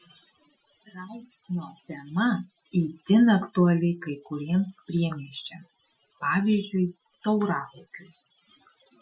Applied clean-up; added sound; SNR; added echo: classical method Wiener filter.